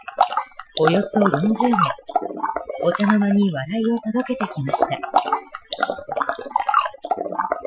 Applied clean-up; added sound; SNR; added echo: classical method Wiener filter.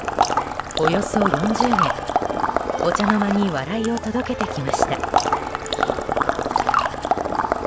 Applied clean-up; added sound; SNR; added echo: none; Water / Liquid; -3 dB; none.